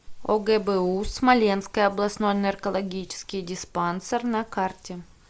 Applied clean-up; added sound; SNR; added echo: none; none; none; none.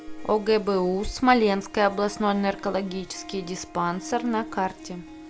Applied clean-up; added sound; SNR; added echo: none; Harp; 17 dB; none.